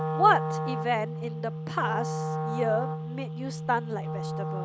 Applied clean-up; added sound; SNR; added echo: none; Wind instrument, woodwind instrument; 2 dB; none.